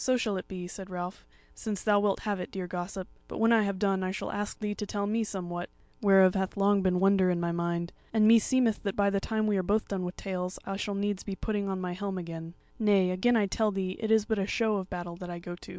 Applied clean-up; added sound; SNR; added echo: none; none; none; none.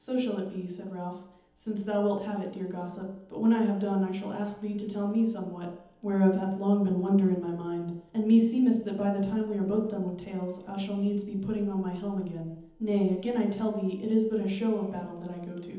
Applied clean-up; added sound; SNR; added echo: none; none; none; reverberation time 1.3 s.